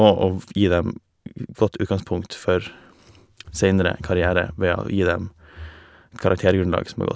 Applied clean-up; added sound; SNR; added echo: none; none; none; none.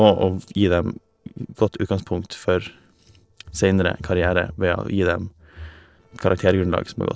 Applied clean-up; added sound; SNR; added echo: neural separator model SepFormer DNS4.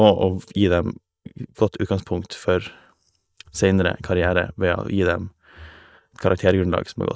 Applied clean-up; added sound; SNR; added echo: neural mask model DeepFilterNet 3.